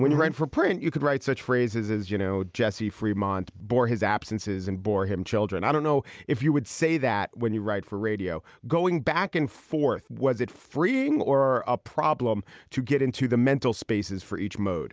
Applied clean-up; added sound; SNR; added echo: none; none; none; none.